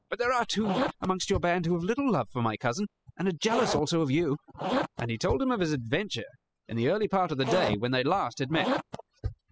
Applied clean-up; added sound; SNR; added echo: classical method spectral subtraction.